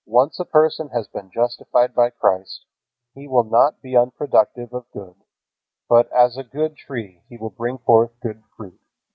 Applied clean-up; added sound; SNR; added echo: none; none; none; none.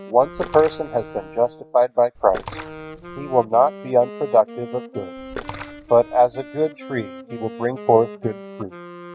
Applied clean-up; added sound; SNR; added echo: none; Wind instrument, woodwind instrument + Splash, splatter; 15 dB; none.